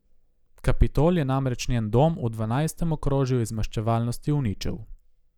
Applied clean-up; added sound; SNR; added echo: none; none; none; none.